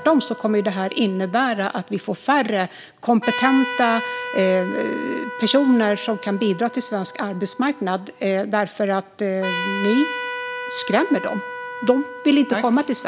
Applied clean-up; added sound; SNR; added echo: none; Trumpet; 11 dB; none.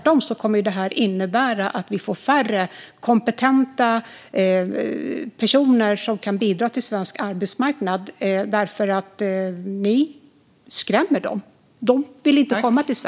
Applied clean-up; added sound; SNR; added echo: none; none; none; none.